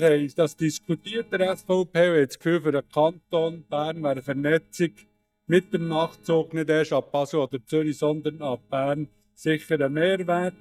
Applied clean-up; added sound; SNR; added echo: neural mask model DeepFilterNet 3.